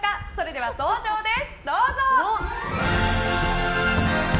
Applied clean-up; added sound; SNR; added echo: none; Walk, footsteps; 14 dB; none.